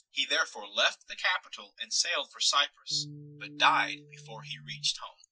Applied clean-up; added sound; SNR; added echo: classical method Wiener filter.